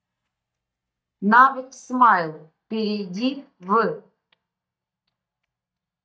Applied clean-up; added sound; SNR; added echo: neural mask model DeepFilterNet 3.